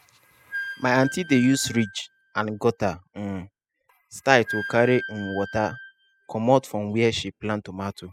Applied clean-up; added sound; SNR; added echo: classical method spectral subtraction.